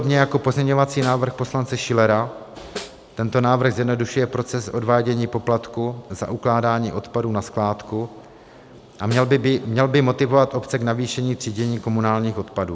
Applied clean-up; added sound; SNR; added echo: none; Snare drum; 19 dB; none.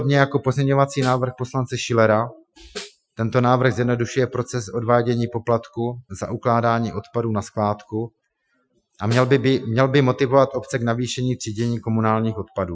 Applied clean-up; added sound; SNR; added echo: classical method Wiener filter.